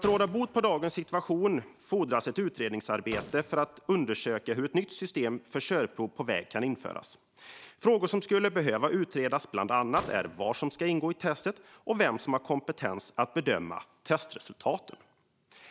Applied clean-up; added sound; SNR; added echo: none; Gunshot, gunfire; 20 dB; none.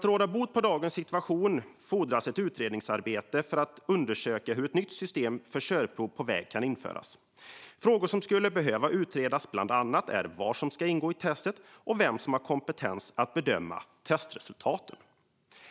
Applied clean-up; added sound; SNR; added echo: none; none; none; none.